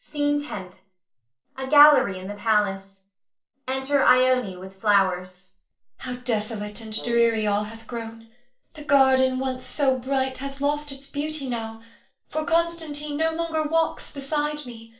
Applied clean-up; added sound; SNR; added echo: neural separator model SepFormer DNS4.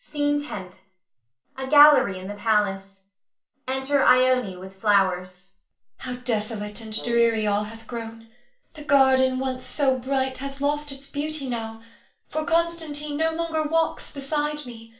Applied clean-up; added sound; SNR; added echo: none; Brass instrument; 19 dB; reverberation time 0.3 s.